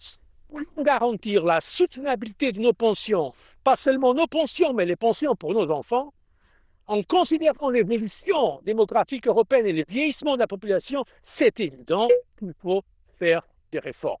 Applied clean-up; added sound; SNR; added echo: neural diffusion model UNIVERSE++.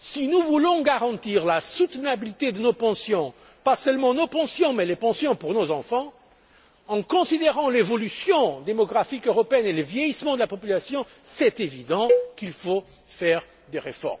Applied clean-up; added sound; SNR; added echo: none; Cowbell; 4 dB; none.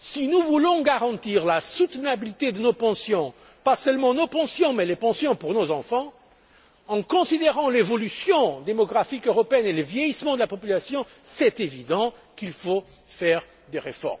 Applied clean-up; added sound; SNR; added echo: none; none; none; none.